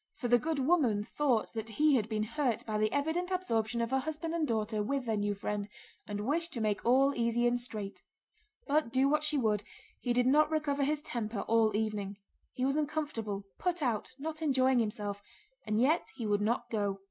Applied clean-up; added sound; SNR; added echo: none; none; none; none.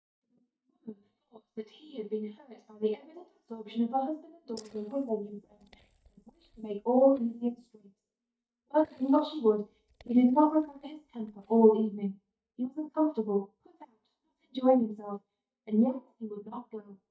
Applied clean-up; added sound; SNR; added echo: neural mask model DeepFilterNet 3.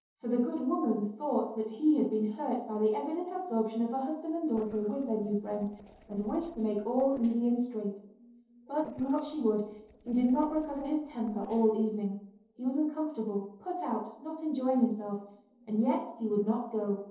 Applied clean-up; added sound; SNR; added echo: neural separator model SepFormer DNS4.